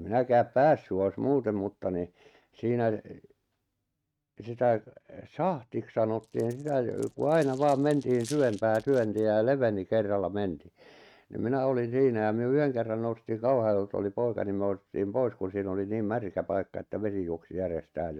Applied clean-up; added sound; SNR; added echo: neural mask model RNNoise.